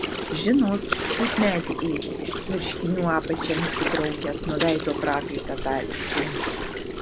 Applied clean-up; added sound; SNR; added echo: none; Gurgling; 2 dB; none.